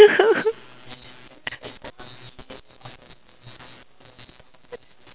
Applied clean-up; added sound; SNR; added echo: none; none; none; none.